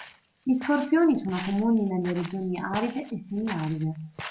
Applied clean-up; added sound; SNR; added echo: none; Walk, footsteps; 16 dB; none.